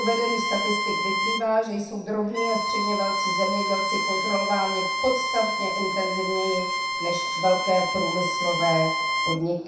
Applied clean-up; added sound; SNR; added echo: none; Bowed string instrument; 0 dB; reverberation time 0.7 s.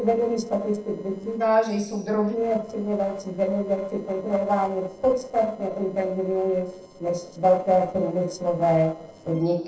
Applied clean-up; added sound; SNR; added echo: neural separator model SepFormer DNS4.